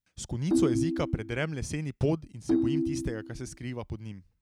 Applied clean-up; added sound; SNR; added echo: none; Ringtone; -2 dB; none.